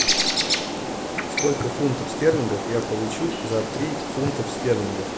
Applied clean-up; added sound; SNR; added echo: none; Bird; 0 dB; none.